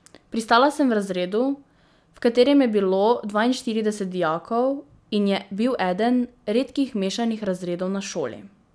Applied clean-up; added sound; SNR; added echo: none; none; none; none.